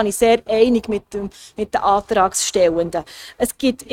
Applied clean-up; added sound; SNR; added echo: neural mask model RNNoise.